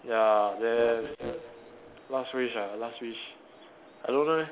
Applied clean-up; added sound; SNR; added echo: none; none; none; none.